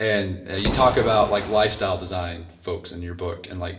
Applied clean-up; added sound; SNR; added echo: none; Boom; 9 dB; reverberation time 0.7 s.